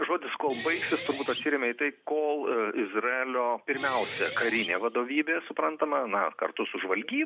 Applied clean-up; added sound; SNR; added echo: none; Guitar; 11 dB; none.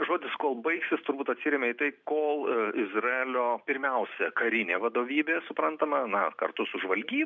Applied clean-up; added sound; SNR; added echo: none; none; none; none.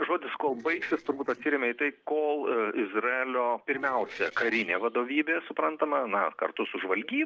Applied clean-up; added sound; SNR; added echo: neural separator model SepFormer DNS4.